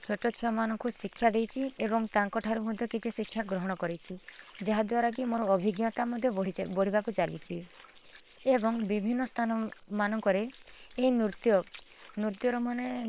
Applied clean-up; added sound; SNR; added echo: neural separator model SepFormer WHAM!.